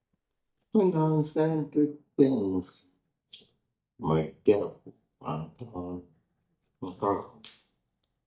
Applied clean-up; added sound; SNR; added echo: neural mask model DeepFilterNet 3.